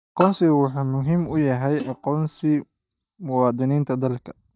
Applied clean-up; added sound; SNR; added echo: neural mask model DeepFilterNet 3.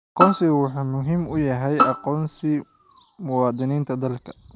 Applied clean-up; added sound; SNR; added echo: none; Bowed string instrument; 3 dB; none.